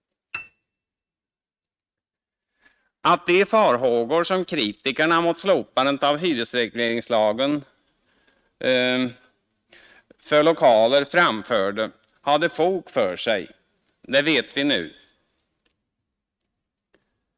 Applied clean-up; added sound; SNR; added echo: neural mask model RNNoise.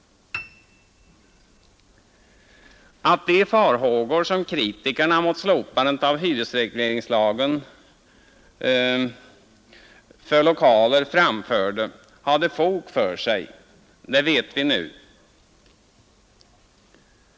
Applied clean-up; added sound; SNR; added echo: none; Piano; 17 dB; none.